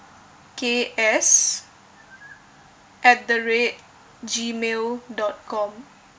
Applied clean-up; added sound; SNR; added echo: none; none; none; none.